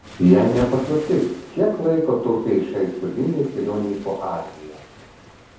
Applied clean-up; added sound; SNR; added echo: none; Waves, surf; 19 dB; reverberation time 0.7 s.